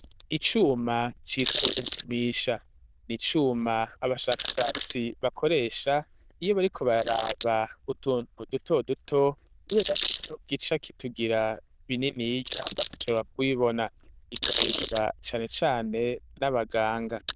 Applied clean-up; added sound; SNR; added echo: neural diffusion model UNIVERSE++.